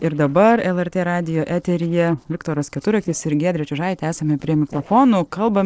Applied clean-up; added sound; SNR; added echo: neural separator model SepFormer DNS4.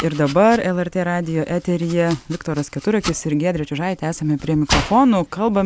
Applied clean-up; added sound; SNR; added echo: none; Domestic sounds, home sounds; 12 dB; none.